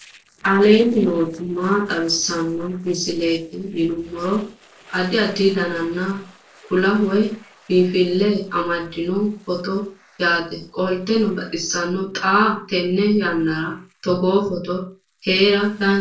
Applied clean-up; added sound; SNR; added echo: neural separator model SepFormer DNS4.